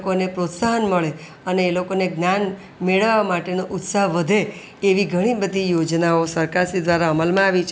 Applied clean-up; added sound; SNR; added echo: none; none; none; none.